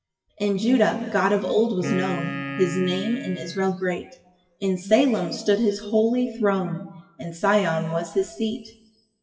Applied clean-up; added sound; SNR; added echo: classical method WPE with log-MMSE.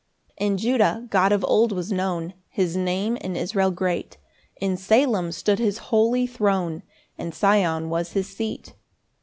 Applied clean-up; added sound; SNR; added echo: none; none; none; none.